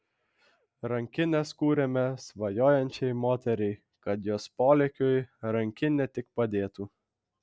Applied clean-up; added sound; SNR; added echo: none; none; none; none.